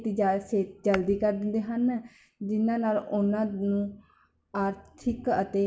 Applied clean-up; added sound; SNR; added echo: none; Tap / Hammer; 18 dB; none.